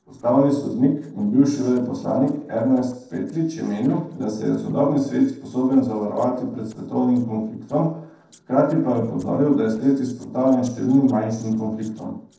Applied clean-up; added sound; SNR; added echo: neural separator model SepFormer DNS4.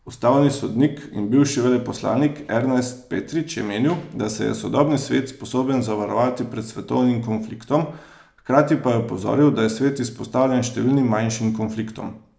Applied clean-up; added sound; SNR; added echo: none; none; none; none.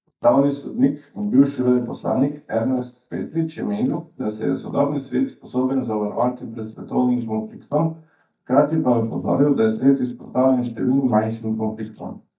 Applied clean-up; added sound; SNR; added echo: neural mask model DeepFilterNet 3.